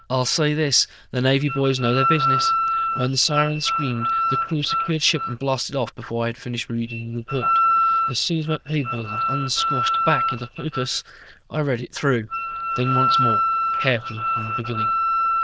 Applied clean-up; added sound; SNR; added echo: neural diffusion model UNIVERSE++.